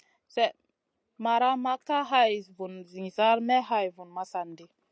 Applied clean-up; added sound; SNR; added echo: none; none; none; none.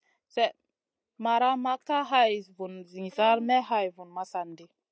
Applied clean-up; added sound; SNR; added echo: neural mask model DeepFilterNet 3.